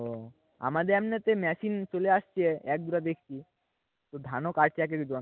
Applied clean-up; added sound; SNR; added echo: none; none; none; none.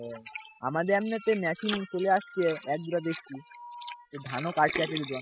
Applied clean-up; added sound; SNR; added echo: classical method spectral subtraction.